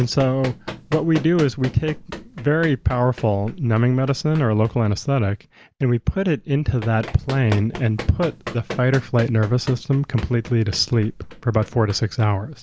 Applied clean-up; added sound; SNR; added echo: none; Run; 16 dB; none.